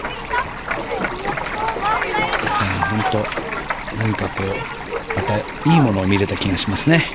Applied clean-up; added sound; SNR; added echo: none; Stream; 10 dB; none.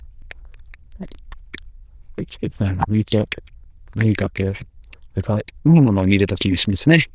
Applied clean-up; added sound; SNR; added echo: neural diffusion model UNIVERSE++.